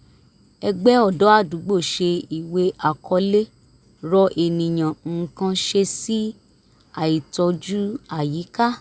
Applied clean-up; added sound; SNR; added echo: none; none; none; none.